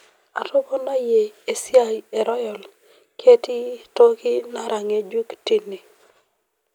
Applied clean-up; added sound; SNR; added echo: none; none; none; none.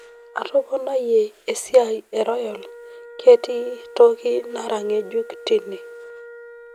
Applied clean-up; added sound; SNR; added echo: none; Wind instrument, woodwind instrument; 20 dB; none.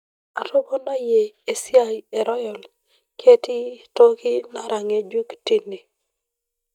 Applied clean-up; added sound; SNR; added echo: neural mask model DeepFilterNet 3.